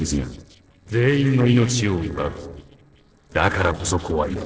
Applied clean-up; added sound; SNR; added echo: neural separator model SepFormer DNS4.